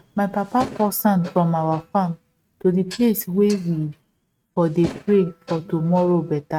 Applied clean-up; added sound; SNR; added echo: neural mask model RNNoise.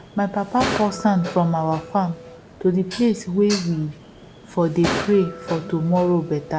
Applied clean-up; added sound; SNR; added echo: none; Dishes, pots, and pans; 11 dB; none.